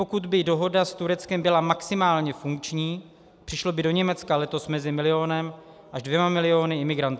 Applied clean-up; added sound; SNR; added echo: none; none; none; none.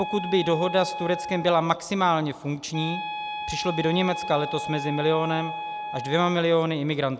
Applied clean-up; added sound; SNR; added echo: none; Wind instrument, woodwind instrument; 9 dB; none.